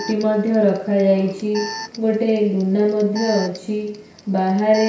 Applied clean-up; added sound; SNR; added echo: none; Alarm; 16 dB; reverberation time 0.6 s.